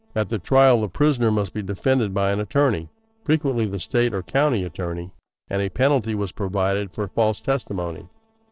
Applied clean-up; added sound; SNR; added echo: neural separator model SepFormer DNS4.